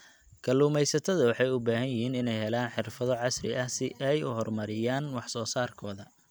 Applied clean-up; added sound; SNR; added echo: none; none; none; none.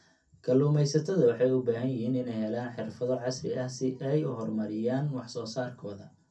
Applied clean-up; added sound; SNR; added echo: none; none; none; reverberation time 0.3 s.